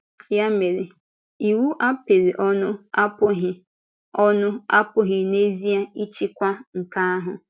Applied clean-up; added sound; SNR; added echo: none; none; none; none.